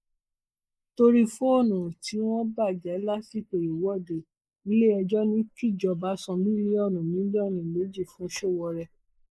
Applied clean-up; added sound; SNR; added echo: neural mask model Resemble Enhance denoiser.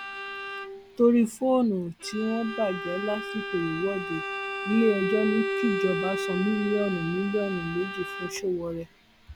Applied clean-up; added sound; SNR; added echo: none; Bowed string instrument; 6 dB; none.